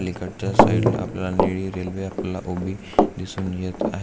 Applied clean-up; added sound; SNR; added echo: none; Run; -1 dB; none.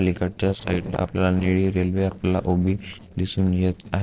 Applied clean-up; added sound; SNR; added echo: neural separator model SepFormer DNS4.